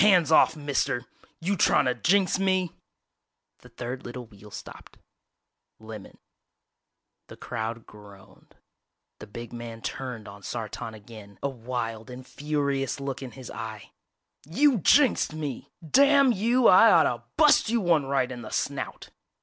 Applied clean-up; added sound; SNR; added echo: none; none; none; none.